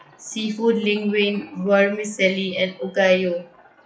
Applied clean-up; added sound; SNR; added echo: classical method WPE with log-MMSE.